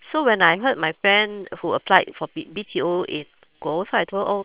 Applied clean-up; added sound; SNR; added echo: neural separator model SepFormer WHAM!.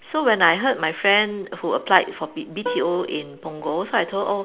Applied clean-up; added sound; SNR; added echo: none; Plucked string instrument; 12 dB; none.